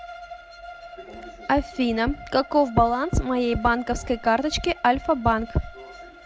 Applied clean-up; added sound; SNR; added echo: none; Bowed string instrument; 18 dB; none.